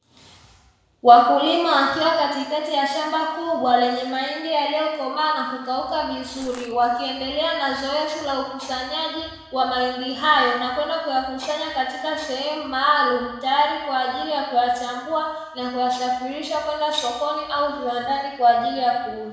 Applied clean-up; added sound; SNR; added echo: none; Crushing; 18 dB; reverberation time 1.0 s.